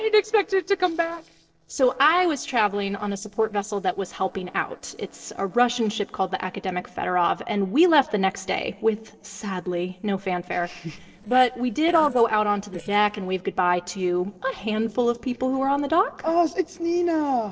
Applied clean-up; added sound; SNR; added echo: neural separator model SepFormer DNS4.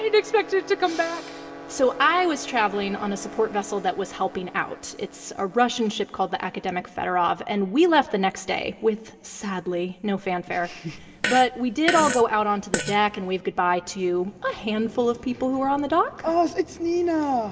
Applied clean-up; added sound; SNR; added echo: none; Fart; 6 dB; reverberation time 2.3 s.